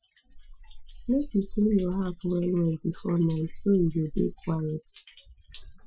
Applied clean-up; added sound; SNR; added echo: classical method Wiener filter.